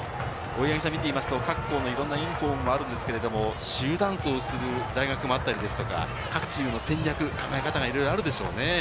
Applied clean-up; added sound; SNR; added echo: none; none; none; none.